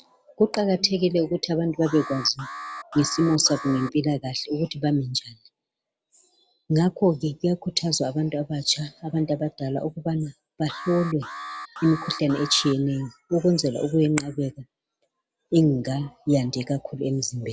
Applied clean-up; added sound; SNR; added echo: none; Alarm; 14 dB; none.